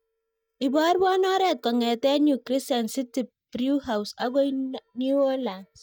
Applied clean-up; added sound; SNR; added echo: neural mask model DeepFilterNet 3.